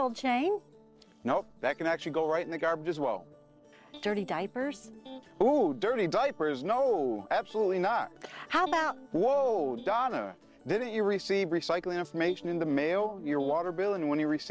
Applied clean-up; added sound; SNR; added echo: neural separator model SepFormer DNS4.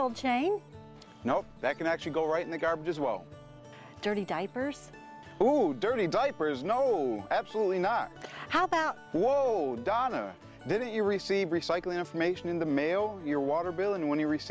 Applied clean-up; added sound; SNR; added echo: none; none; none; none.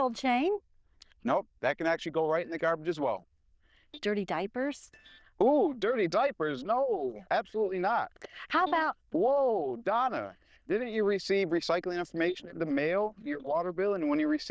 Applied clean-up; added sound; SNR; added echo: neural diffusion model UNIVERSE++.